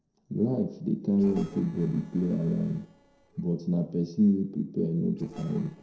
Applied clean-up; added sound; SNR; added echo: neural separator model SepFormer DNS4.